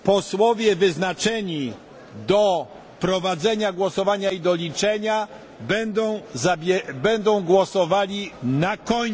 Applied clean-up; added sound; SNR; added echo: none; none; none; none.